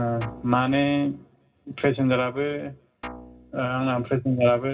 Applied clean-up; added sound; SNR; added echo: none; Guitar; 18 dB; reverberation time 0.4 s.